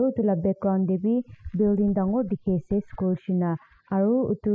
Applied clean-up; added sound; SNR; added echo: classical method spectral subtraction.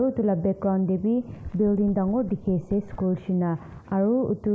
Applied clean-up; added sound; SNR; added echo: none; Knock; 19 dB; none.